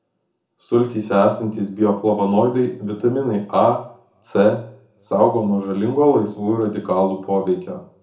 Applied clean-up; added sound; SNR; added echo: none; none; none; reverberation time 0.5 s.